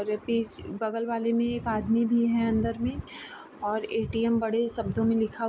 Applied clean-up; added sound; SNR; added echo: none; none; none; none.